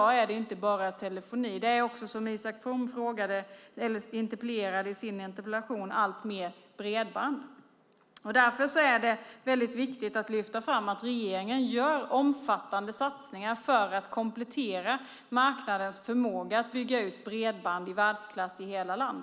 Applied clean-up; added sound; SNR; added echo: none; none; none; none.